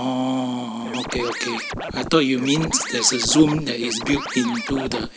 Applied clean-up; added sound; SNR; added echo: none; Scratching (performance technique); 8 dB; none.